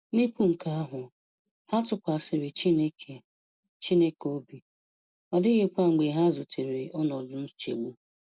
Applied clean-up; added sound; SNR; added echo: none; none; none; none.